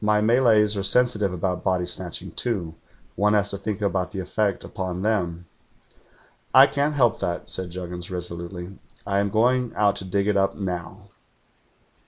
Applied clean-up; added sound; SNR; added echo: none; none; none; none.